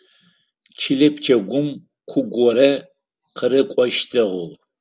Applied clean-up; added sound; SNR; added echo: none; none; none; none.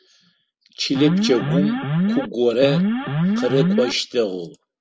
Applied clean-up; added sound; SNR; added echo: none; Alarm; -2 dB; none.